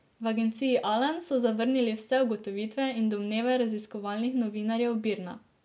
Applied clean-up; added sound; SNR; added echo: none; none; none; none.